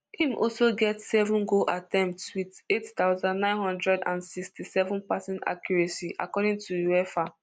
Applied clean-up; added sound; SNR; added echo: none; none; none; none.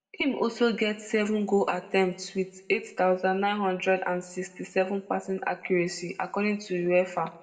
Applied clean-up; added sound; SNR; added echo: none; none; none; reverberation time 0.9 s.